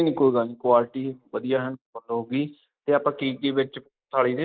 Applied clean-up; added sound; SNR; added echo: neural mask model Resemble Enhance denoiser.